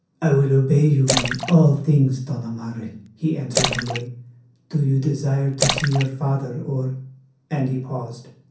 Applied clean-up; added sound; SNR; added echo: none; Splash, splatter; 7 dB; reverberation time 0.6 s.